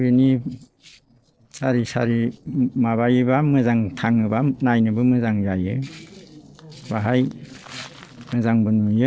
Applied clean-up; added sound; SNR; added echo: neural separator model SepFormer DNS4.